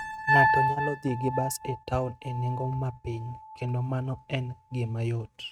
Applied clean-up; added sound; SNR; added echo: neural mask model RNNoise.